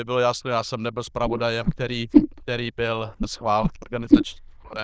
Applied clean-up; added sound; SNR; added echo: neural diffusion model UNIVERSE++.